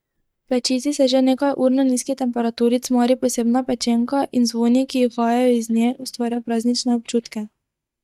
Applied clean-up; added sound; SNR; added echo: neural mask model DeepFilterNet 3.